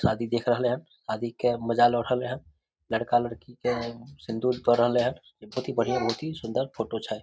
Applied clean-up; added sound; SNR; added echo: none; none; none; none.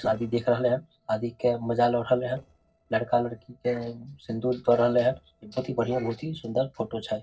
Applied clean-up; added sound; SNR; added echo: neural separator model SepFormer DNS4.